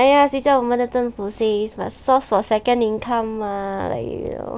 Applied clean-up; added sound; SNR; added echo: none; none; none; none.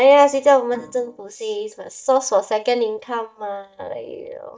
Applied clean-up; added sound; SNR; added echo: neural mask model DeepFilterNet 3.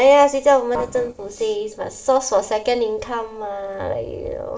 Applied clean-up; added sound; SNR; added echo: neural separator model SepFormer DNS4.